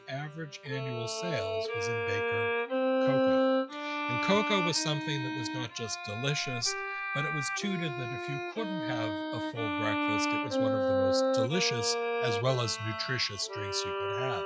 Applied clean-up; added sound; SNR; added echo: classical method log-MMSE.